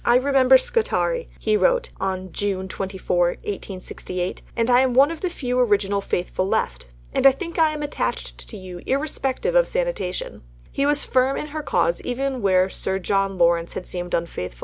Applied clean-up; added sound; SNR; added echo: none; none; none; none.